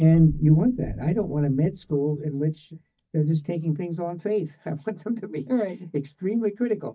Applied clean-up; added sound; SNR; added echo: neural mask model DeepFilterNet 3.